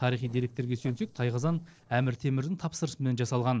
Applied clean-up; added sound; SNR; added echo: neural separator model SepFormer DNS4.